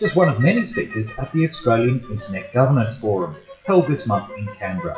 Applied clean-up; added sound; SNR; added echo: classical method WPE with log-MMSE.